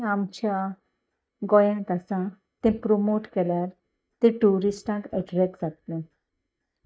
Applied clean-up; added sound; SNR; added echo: neural mask model DeepFilterNet 3.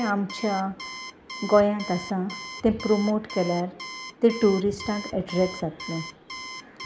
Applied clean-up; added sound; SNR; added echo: none; Alarm; 13 dB; none.